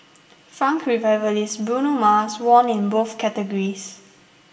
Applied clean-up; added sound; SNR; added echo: none; none; none; reverberation time 0.9 s.